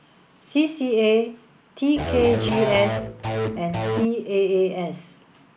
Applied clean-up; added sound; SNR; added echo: none; Electric guitar / Bass guitar; 2 dB; none.